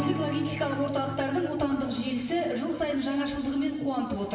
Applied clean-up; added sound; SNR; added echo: none; Strum; 11 dB; reverberation time 1.3 s.